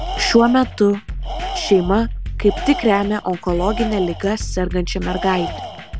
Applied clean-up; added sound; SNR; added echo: none; Tools + Drum kit; 7 dB; none.